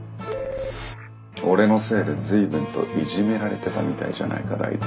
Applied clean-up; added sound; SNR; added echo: none; none; none; none.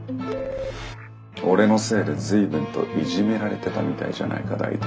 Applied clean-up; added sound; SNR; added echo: none; Bowed string instrument; 13 dB; none.